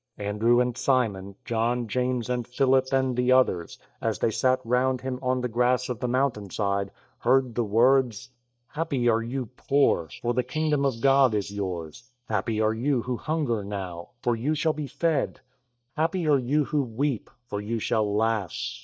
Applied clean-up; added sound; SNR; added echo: neural mask model DeepFilterNet 3.